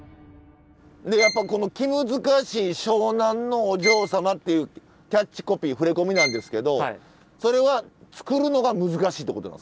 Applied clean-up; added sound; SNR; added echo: none; Bowed string instrument; 6 dB; none.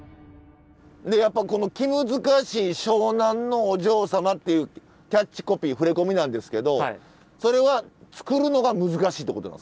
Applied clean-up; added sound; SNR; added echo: none; none; none; none.